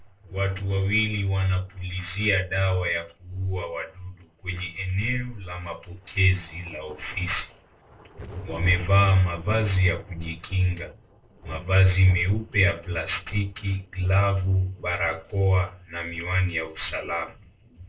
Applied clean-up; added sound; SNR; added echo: neural separator model SepFormer DNS4.